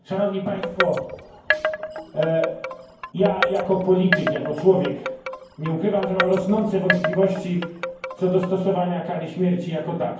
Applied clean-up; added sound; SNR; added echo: none; Wind chime; 5 dB; reverberation time 0.9 s.